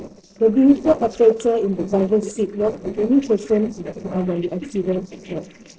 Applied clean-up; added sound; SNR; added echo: neural separator model SepFormer DNS4.